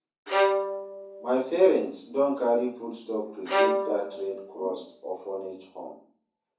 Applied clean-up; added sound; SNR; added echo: none; Bowed string instrument; 1 dB; reverberation time 0.6 s.